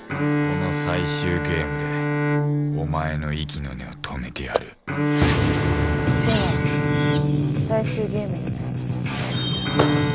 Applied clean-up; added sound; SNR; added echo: none; Bowed string instrument; 0 dB; none.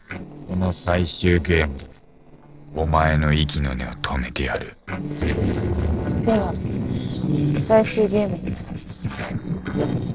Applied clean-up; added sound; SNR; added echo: neural separator model SepFormer DNS4.